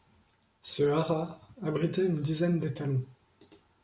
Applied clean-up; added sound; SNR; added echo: none; none; none; none.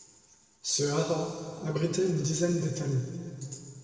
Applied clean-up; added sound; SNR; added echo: none; none; none; reverberation time 2.5 s.